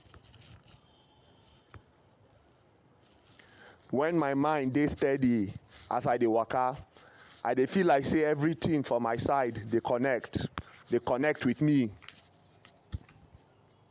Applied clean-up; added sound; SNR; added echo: none; none; none; none.